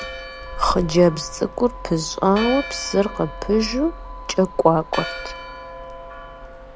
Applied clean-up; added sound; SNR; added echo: none; Church bell + Motor vehicle (road); 11 dB; none.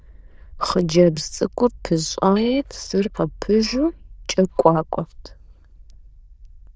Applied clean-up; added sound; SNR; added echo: neural diffusion model UNIVERSE++.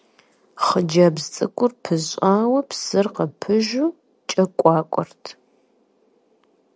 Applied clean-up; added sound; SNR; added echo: none; none; none; none.